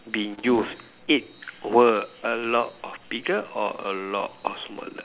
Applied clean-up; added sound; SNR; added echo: none; none; none; none.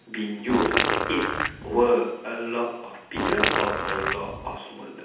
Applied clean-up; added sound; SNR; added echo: none; Fart; -1 dB; reverberation time 0.8 s.